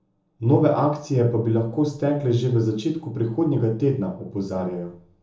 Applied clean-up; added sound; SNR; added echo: none; none; none; reverberation time 1.0 s.